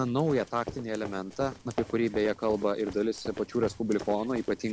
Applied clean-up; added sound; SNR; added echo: none; Run; 13 dB; none.